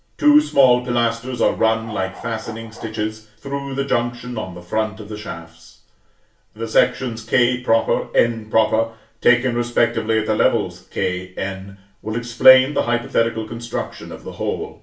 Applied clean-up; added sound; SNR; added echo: none; Bark; 18 dB; reverberation time 0.3 s.